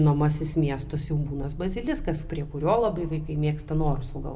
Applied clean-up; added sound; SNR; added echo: none; none; none; none.